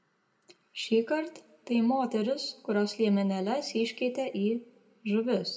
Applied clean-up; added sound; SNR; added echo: none; none; none; reverberation time 0.5 s.